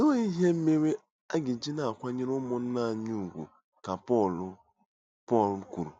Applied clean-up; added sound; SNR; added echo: none; none; none; none.